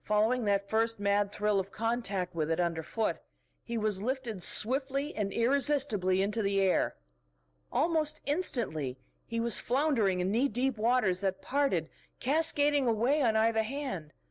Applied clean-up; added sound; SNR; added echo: none; none; none; none.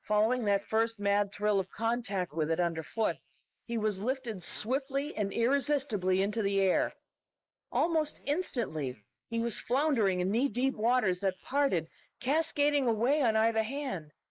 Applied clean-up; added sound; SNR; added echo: neural mask model Resemble Enhance denoiser.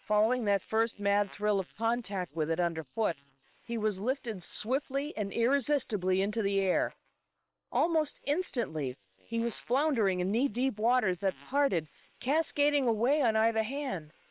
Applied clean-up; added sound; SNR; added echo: neural separator model SepFormer WHAM!.